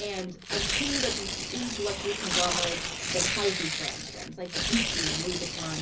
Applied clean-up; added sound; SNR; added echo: none; Tearing; -3 dB; reverberation time 0.4 s.